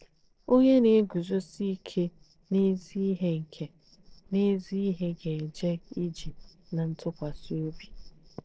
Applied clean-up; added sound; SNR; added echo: neural separator model SepFormer DNS4.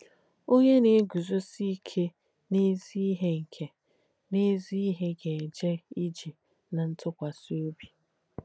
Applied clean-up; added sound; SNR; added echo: none; none; none; none.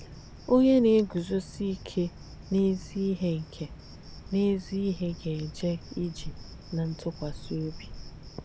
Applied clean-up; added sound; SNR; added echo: none; Cricket; 14 dB; none.